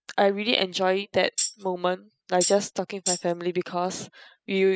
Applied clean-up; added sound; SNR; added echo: classical method spectral subtraction.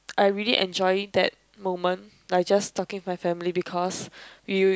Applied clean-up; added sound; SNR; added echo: none; none; none; none.